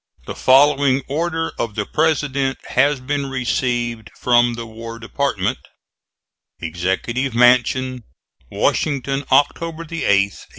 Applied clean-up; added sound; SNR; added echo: none; none; none; none.